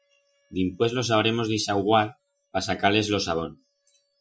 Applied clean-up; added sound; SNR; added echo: classical method Wiener filter.